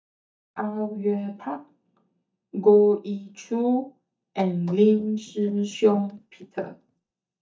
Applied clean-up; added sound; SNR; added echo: neural mask model DeepFilterNet 3.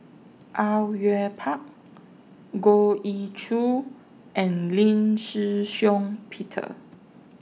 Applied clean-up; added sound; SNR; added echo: none; none; none; none.